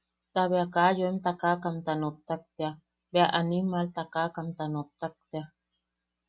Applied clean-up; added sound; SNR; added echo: none; none; none; none.